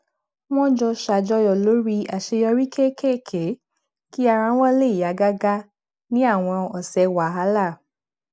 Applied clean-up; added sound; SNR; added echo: none; none; none; none.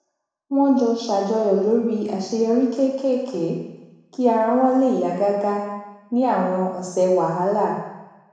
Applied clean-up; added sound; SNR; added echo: none; none; none; reverberation time 1.0 s.